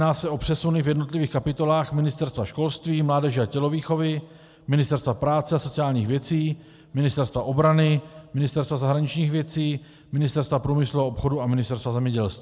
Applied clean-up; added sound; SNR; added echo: none; none; none; none.